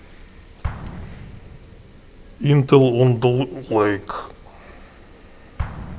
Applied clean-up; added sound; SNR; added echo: none; Explosion; 15 dB; none.